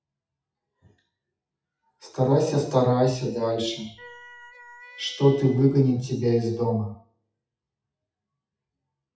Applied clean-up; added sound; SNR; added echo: classical method WPE with log-MMSE.